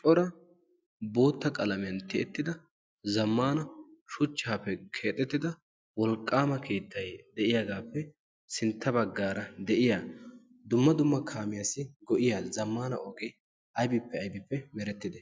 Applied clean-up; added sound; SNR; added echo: none; none; none; none.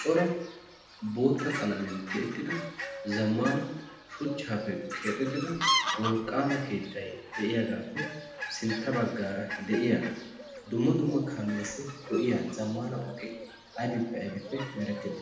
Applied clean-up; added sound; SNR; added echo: none; Fowl; 7 dB; reverberation time 0.8 s.